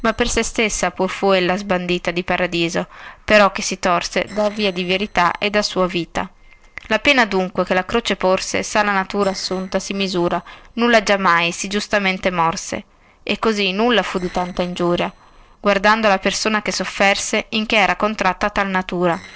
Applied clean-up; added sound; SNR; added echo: neural separator model SepFormer DNS4.